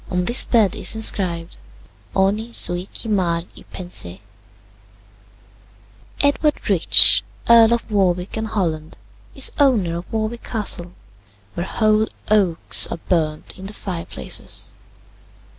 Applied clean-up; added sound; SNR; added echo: none; none; none; none.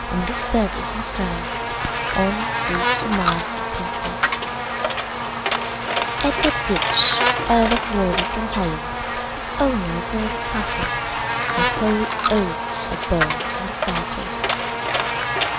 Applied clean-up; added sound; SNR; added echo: none; Buzz + Coin (dropping); -1 dB; none.